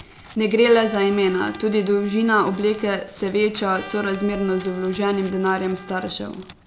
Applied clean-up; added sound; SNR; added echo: none; Trumpet + Crackle; 17 dB; none.